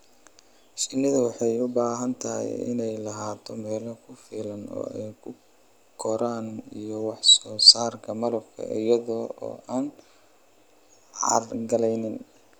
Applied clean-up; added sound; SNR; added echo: none; none; none; none.